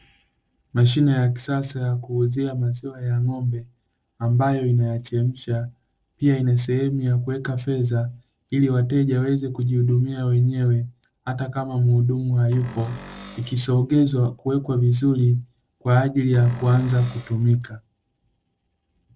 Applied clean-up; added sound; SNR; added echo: neural separator model SepFormer DNS4.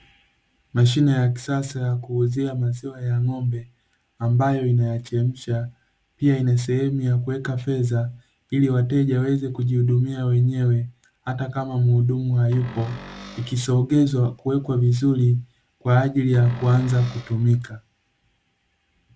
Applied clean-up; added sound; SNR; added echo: none; Cupboard open or close; 18 dB; none.